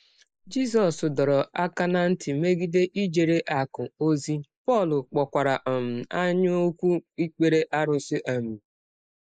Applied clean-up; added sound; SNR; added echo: neural mask model Resemble Enhance denoiser.